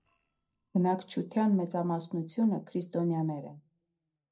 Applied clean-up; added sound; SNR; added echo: neural separator model SepFormer DNS4.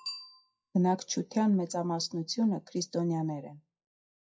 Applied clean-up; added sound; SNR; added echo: classical method WPE with log-MMSE.